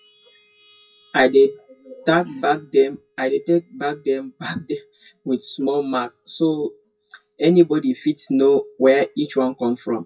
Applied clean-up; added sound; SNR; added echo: classical method WPE with log-MMSE.